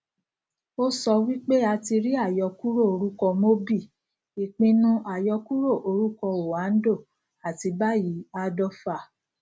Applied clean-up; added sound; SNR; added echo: none; none; none; none.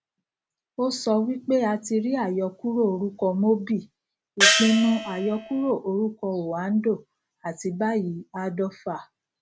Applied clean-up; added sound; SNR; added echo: none; Gong; -2 dB; none.